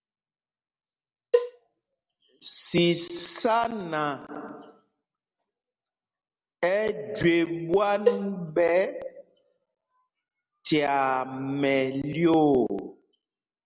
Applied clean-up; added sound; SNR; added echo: none; Cowbell; 3 dB; none.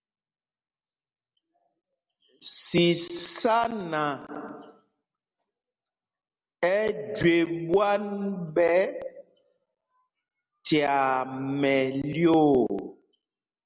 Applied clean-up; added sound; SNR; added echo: none; none; none; none.